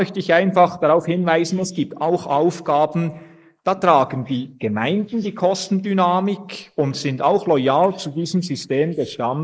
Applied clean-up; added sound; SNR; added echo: neural mask model Resemble Enhance denoiser.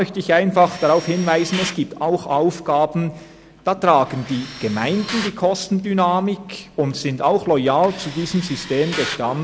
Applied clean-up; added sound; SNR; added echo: none; Tools; 15 dB; none.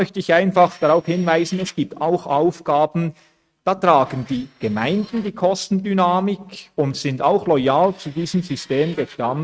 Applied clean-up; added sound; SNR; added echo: neural mask model RNNoise.